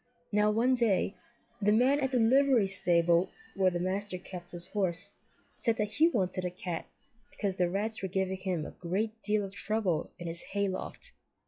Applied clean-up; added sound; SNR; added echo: classical method log-MMSE.